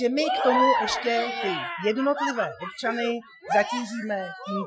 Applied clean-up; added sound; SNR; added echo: classical method Wiener filter.